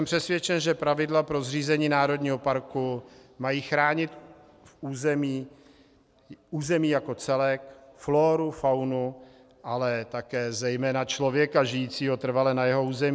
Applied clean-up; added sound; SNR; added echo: none; none; none; none.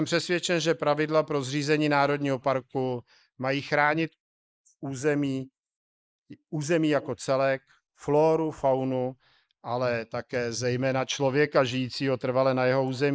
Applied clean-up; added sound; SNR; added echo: neural mask model Resemble Enhance denoiser.